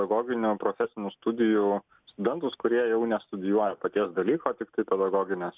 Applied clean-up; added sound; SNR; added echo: none; none; none; none.